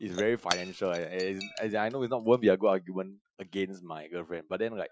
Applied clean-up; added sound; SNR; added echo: classical method Wiener filter.